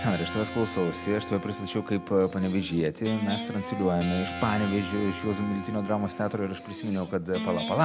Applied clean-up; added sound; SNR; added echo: none; Guitar; 8 dB; none.